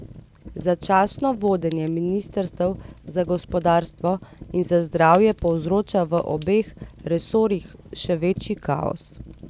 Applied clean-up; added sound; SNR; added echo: none; Fire; 18 dB; none.